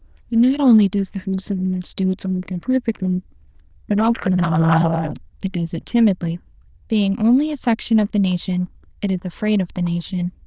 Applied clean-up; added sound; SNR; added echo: neural diffusion model UNIVERSE++.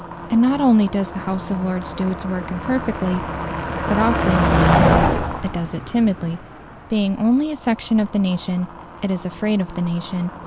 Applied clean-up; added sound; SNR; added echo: none; Motor vehicle (road); 3 dB; none.